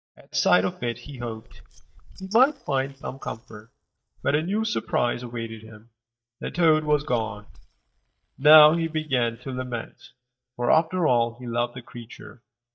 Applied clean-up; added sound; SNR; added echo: neural mask model DeepFilterNet 3.